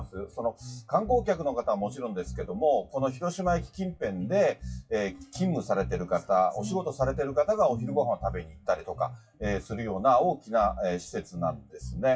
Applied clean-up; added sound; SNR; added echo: classical method WPE with log-MMSE.